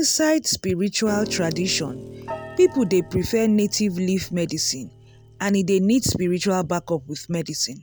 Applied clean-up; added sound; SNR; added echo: none; Piano; 17 dB; none.